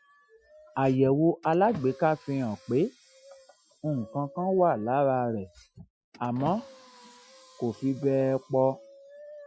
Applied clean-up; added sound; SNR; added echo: classical method Wiener filter.